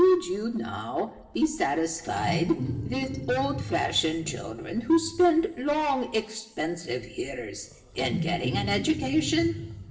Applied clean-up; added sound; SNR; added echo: none; Wild animals; 9 dB; reverberation time 0.8 s.